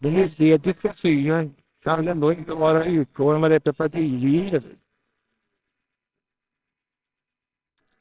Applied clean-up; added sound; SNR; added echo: neural separator model SepFormer WHAMR!.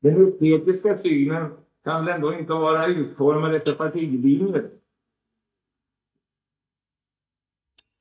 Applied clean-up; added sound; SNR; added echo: neural mask model DeepFilterNet 3.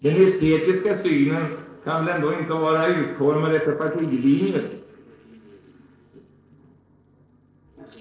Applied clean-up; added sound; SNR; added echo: neural separator model SepFormer DNS4.